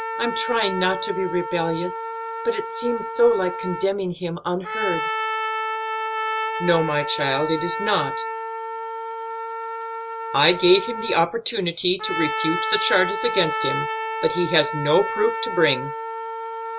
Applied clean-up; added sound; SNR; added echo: none; Trumpet; 4 dB; none.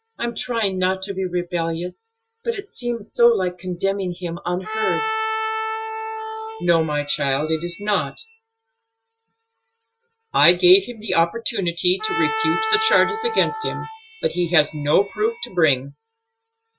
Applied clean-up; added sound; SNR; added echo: classical method Wiener filter.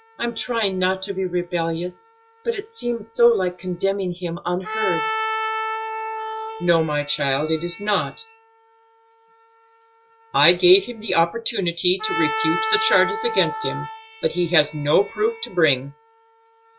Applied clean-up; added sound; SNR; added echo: classical method log-MMSE.